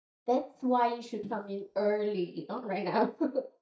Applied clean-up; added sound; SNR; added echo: neural mask model DeepFilterNet 3.